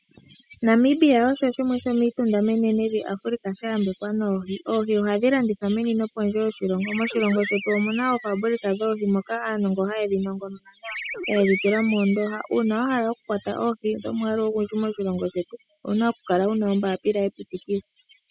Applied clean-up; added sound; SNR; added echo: classical method spectral subtraction.